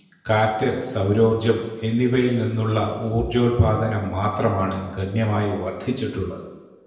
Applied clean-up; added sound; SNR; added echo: none; none; none; reverberation time 1.0 s.